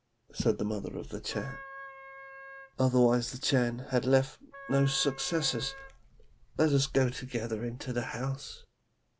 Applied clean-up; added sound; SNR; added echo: none; Wind instrument, woodwind instrument; 15 dB; none.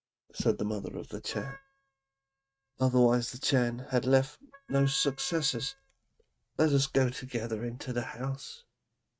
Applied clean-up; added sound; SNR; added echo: neural mask model RNNoise.